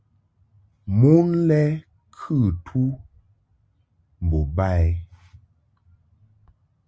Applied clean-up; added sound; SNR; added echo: none; none; none; none.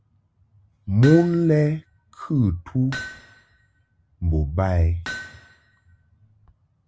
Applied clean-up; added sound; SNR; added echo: none; Hammer; 16 dB; none.